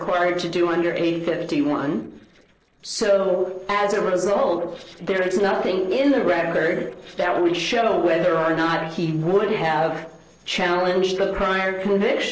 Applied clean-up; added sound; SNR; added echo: neural separator model SepFormer DNS4.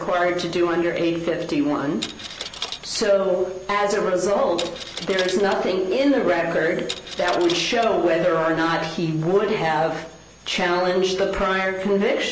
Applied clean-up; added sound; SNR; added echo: none; Coin (dropping); 13 dB; none.